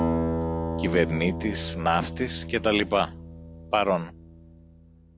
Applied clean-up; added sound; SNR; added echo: none; Acoustic guitar; 4 dB; none.